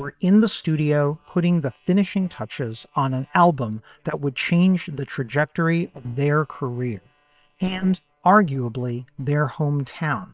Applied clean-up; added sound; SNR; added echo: neural separator model SepFormer WHAM!.